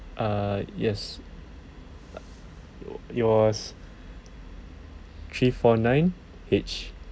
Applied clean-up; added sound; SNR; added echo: none; none; none; none.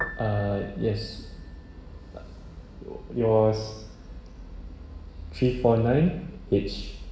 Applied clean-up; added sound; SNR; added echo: none; Piano; 18 dB; reverberation time 0.9 s.